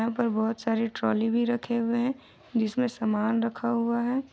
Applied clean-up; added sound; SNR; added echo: none; none; none; none.